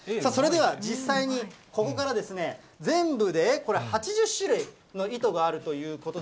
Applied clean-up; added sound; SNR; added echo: none; none; none; none.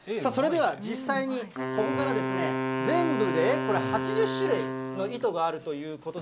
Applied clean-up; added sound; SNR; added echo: none; Wind instrument, woodwind instrument; 3 dB; none.